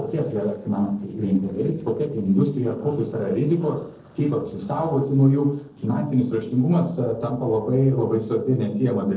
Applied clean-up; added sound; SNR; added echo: neural separator model SepFormer DNS4.